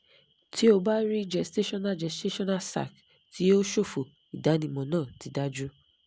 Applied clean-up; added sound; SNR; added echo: none; none; none; none.